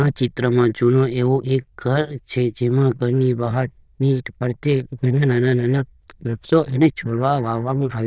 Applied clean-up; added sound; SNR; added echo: neural diffusion model UNIVERSE++.